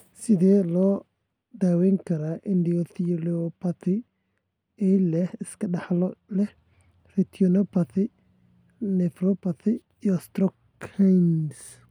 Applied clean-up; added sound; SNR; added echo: none; none; none; none.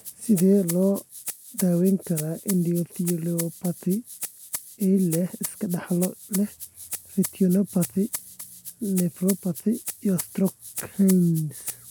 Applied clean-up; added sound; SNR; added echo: none; Rattle (instrument); 12 dB; none.